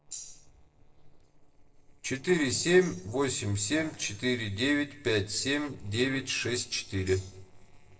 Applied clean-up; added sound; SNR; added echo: neural separator model SepFormer DNS4.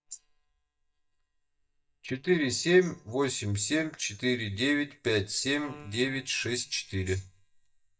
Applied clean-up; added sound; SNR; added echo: neural mask model DeepFilterNet 3.